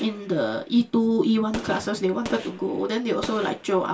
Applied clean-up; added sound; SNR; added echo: none; Gunshot, gunfire; 16 dB; reverberation time 0.2 s.